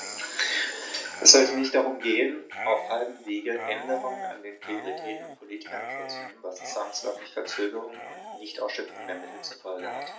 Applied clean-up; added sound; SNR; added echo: none; Dog; 12 dB; reverberation time 0.4 s.